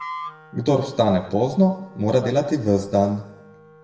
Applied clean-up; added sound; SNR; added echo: none; Wind instrument, woodwind instrument; 19 dB; reverberation time 0.9 s.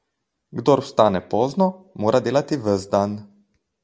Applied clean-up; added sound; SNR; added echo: none; none; none; none.